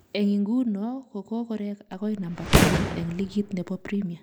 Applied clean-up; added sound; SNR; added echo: none; Fireworks; -3 dB; none.